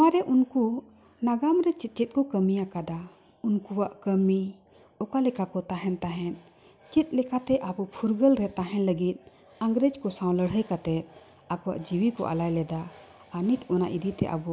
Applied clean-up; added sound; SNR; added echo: none; none; none; none.